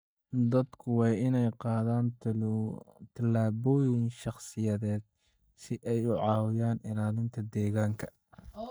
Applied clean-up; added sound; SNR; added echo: neural mask model DeepFilterNet 3.